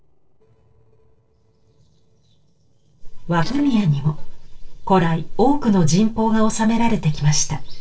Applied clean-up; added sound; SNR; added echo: neural separator model SepFormer DNS4.